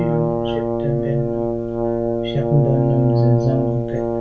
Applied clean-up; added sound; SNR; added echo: none; Brass instrument; 0 dB; reverberation time 0.3 s.